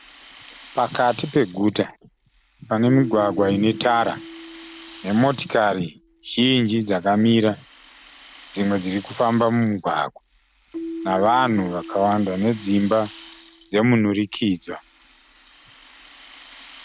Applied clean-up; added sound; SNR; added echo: none; Keyboard (musical) + Rattle (instrument); 17 dB; none.